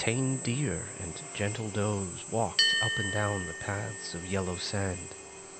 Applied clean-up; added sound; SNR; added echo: none; Drill + Bell; 1 dB; none.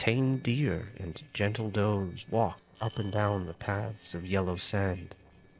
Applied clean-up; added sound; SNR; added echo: neural separator model SepFormer DNS4.